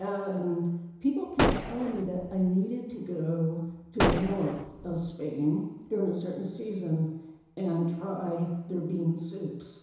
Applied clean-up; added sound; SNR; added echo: none; Gunshot, gunfire; -1 dB; reverberation time 1.0 s.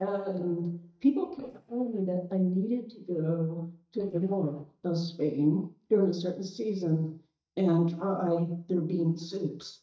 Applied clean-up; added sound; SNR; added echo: neural mask model DeepFilterNet 3.